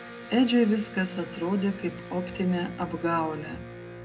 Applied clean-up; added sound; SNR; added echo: none; Electric guitar; 13 dB; reverberation time 0.2 s.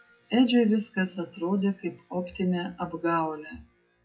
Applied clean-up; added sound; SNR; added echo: classical method WPE with log-MMSE.